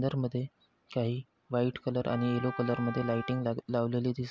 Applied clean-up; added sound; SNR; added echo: none; Wind instrument, woodwind instrument; 13 dB; none.